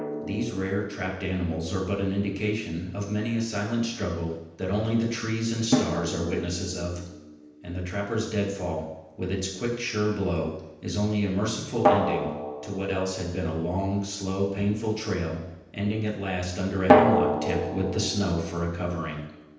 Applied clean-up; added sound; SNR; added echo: none; Drum; 3 dB; reverberation time 0.9 s.